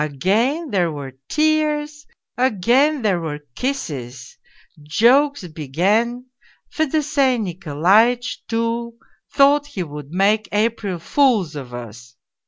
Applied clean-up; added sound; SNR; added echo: none; none; none; none.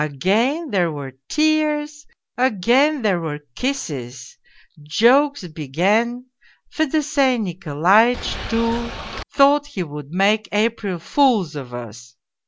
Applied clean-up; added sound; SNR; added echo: none; Boat, Water vehicle; 8 dB; none.